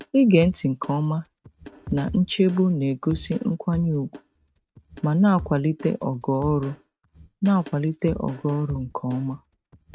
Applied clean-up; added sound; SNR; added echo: neural mask model RNNoise.